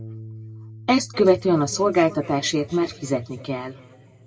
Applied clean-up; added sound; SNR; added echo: none; Bass guitar; 19 dB; reverberation time 2.1 s.